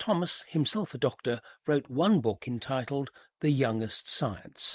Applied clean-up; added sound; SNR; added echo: neural mask model Resemble Enhance denoiser.